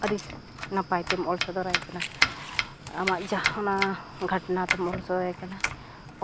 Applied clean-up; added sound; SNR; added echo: none; Domestic sounds, home sounds; 2 dB; none.